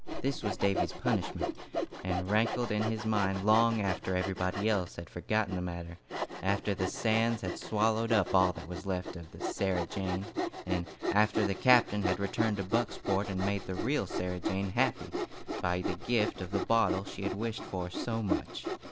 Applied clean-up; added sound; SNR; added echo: none; Sawing; 5 dB; none.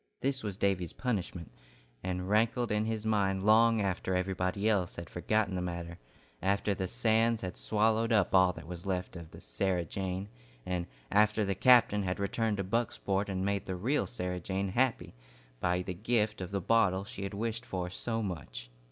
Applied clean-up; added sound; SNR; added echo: none; none; none; none.